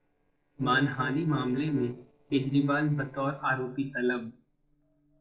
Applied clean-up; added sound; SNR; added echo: neural separator model SepFormer DNS4.